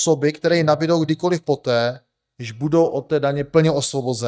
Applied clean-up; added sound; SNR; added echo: neural mask model DeepFilterNet 3.